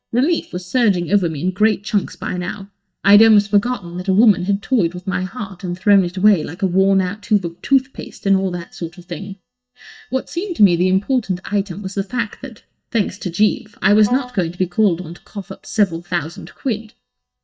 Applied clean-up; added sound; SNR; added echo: neural mask model DeepFilterNet 3.